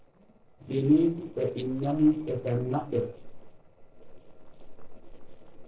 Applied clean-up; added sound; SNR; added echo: neural separator model SepFormer DNS4.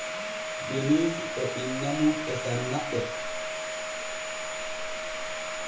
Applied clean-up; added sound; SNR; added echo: none; Domestic sounds, home sounds; 2 dB; reverberation time 0.8 s.